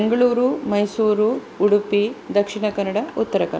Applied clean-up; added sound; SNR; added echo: none; none; none; none.